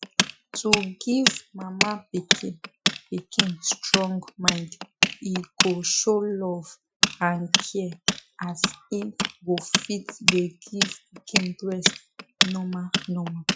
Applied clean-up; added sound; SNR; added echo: classical method Wiener filter.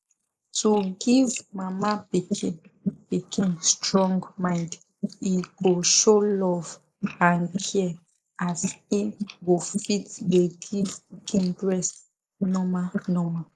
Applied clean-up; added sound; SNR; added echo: neural mask model Resemble Enhance denoiser.